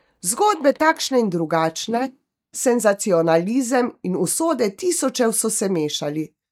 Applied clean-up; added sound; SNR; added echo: neural mask model DeepFilterNet 3.